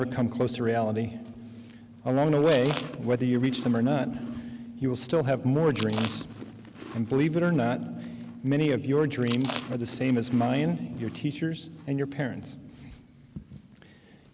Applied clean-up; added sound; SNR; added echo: none; Chewing, mastication; 13 dB; none.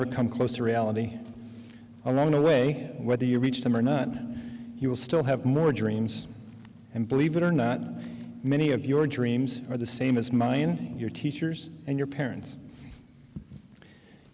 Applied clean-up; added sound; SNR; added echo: none; none; none; none.